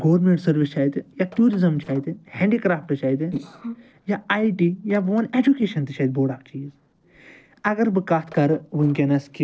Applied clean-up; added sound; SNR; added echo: neural separator model SepFormer DNS4.